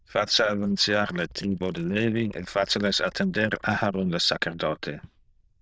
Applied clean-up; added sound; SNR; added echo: neural diffusion model UNIVERSE++.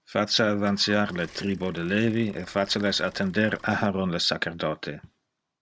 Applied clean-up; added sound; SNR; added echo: neural separator model SepFormer DNS4.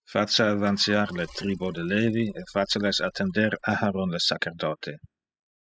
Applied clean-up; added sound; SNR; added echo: classical method spectral subtraction.